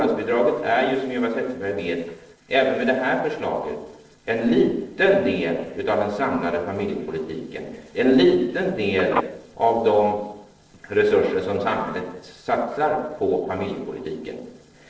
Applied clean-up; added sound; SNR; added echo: neural separator model SepFormer DNS4.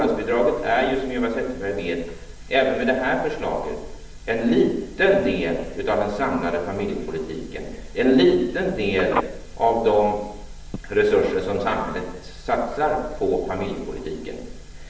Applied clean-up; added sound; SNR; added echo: none; Telephone; 11 dB; reverberation time 0.8 s.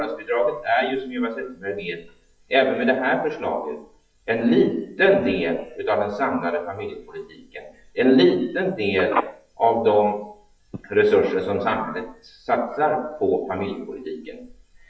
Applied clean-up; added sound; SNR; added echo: classical method WPE with log-MMSE.